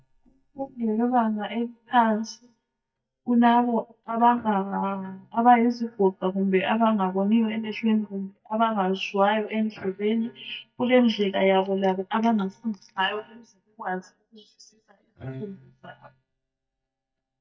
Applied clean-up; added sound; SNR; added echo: neural mask model DeepFilterNet 3.